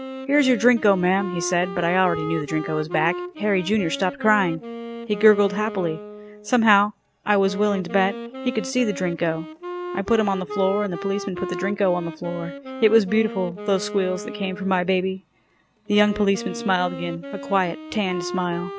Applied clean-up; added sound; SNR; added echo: none; Wind instrument, woodwind instrument; 11 dB; none.